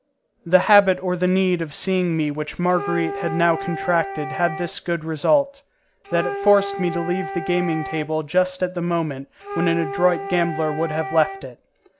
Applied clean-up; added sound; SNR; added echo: none; Wind instrument, woodwind instrument; 9 dB; none.